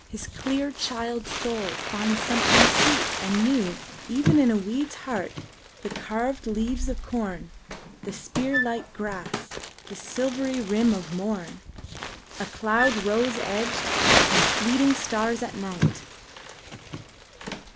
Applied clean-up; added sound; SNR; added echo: none; Crumpling, crinkling + Wind instrument, woodwind instrument; 1 dB; none.